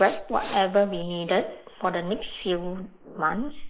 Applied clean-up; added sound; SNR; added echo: neural mask model Resemble Enhance denoiser.